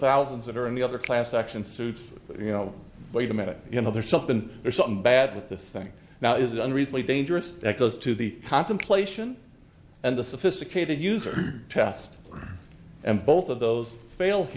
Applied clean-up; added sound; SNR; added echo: none; Finger snapping; 18 dB; none.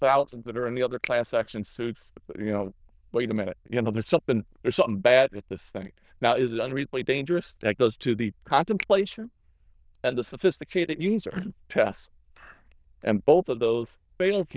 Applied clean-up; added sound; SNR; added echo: neural diffusion model UNIVERSE++.